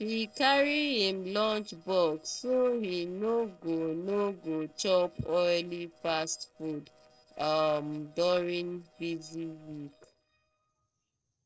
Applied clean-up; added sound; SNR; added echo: neural separator model SepFormer DNS4.